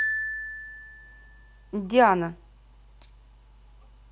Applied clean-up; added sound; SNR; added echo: none; Piano; 8 dB; none.